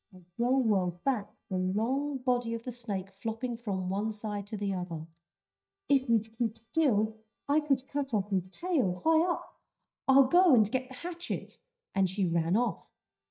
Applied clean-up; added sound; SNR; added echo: neural mask model DeepFilterNet 3.